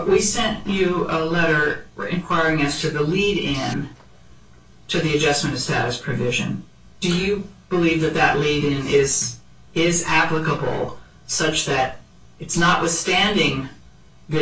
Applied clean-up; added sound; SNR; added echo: none; Tools; 19 dB; reverberation time 0.3 s.